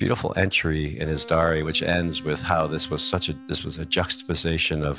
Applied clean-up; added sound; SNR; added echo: none; Wind instrument, woodwind instrument; 17 dB; none.